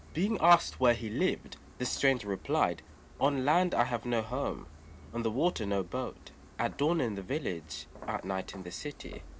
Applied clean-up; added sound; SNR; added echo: none; Walk, footsteps; 18 dB; none.